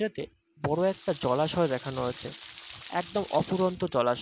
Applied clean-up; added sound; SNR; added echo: none; Rain; 12 dB; none.